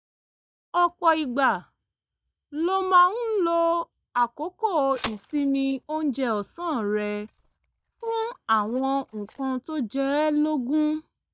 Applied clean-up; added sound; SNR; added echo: neural mask model DeepFilterNet 3.